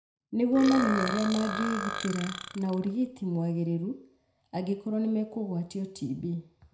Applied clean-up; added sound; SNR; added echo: none; Burping, eructation; 6 dB; reverberation time 0.4 s.